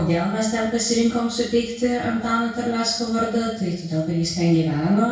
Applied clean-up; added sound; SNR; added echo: none; none; none; reverberation time 0.6 s.